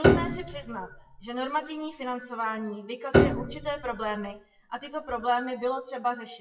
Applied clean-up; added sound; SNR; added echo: classical method WPE with log-MMSE.